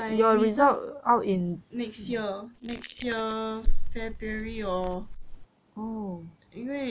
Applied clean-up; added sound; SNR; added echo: neural mask model Resemble Enhance denoiser.